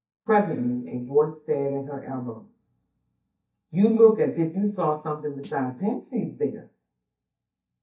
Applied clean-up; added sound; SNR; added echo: neural mask model DeepFilterNet 3.